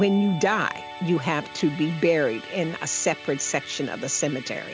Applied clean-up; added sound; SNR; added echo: none; Musical instrument; 14 dB; none.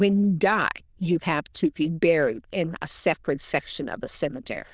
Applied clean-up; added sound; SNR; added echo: neural diffusion model UNIVERSE++.